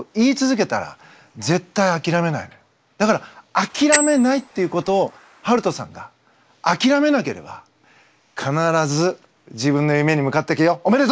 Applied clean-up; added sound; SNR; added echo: neural mask model Resemble Enhance denoiser.